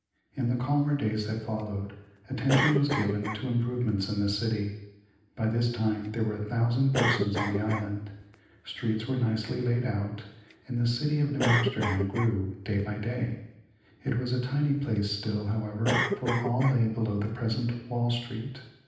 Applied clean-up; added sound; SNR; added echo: none; Cough; 8 dB; reverberation time 0.9 s.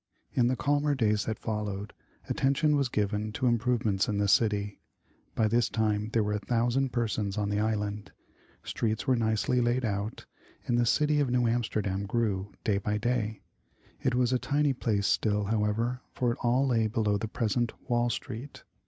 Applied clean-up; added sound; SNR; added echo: none; none; none; none.